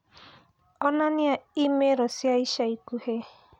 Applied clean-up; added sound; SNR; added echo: none; none; none; none.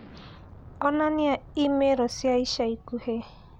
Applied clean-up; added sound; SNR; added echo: none; Explosion; 20 dB; none.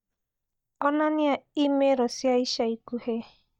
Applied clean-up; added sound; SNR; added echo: neural mask model DeepFilterNet 3.